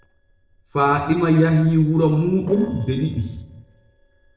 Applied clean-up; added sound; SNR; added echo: neural separator model SepFormer DNS4.